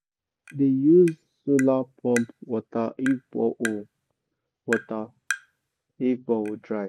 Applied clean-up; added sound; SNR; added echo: none; Tap; 14 dB; none.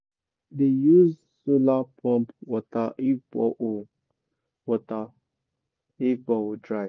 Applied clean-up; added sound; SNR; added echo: none; none; none; none.